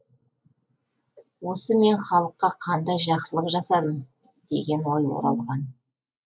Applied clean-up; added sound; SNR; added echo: neural mask model Resemble Enhance denoiser.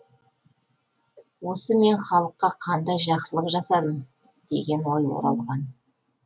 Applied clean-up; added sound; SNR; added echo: none; Brass instrument; 7 dB; none.